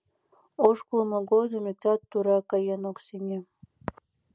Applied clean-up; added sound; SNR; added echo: none; none; none; none.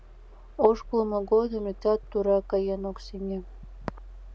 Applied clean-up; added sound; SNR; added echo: none; Bass drum + Mechanisms; 16 dB; none.